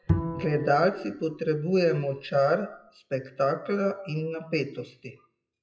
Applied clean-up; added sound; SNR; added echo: classical method WPE with log-MMSE.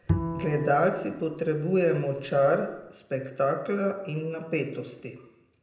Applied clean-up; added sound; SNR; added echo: none; Bowed string instrument; 7 dB; reverberation time 0.8 s.